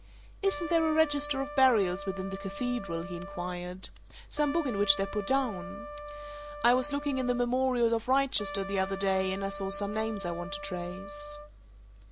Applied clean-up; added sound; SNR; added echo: none; Trumpet; 11 dB; none.